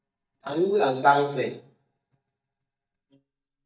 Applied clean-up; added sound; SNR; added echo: neural mask model DeepFilterNet 3.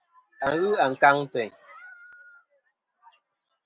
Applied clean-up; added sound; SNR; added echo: none; none; none; none.